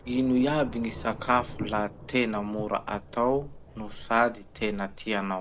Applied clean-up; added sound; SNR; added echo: none; Thunder / Rain; 13 dB; none.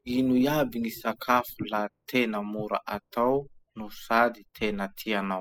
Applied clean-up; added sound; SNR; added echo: classical method spectral subtraction.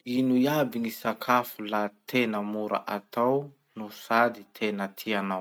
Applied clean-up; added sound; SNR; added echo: none; none; none; none.